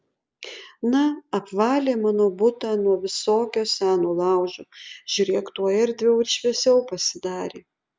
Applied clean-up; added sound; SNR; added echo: none; none; none; none.